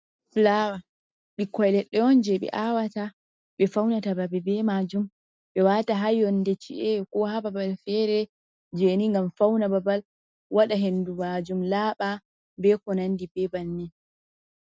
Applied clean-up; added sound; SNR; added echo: none; none; none; none.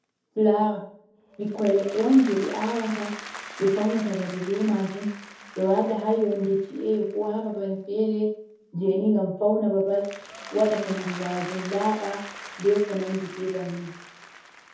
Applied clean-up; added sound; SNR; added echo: none; Applause; 16 dB; reverberation time 0.6 s.